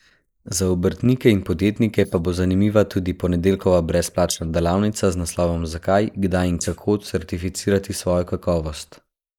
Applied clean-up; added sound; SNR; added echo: neural mask model Resemble Enhance denoiser.